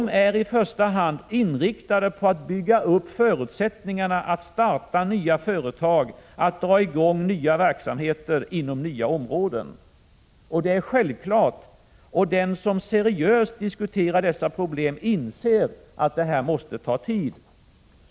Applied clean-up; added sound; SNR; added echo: none; none; none; none.